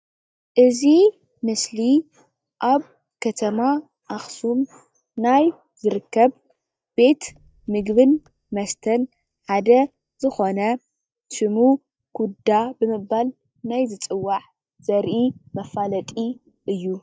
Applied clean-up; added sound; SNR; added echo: neural mask model DeepFilterNet 3.